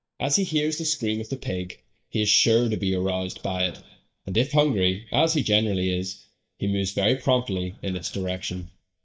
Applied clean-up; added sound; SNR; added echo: neural mask model DeepFilterNet 3.